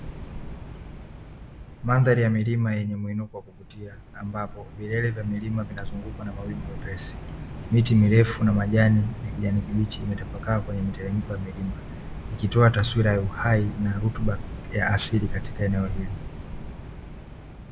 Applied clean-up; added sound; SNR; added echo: none; Cricket; 10 dB; none.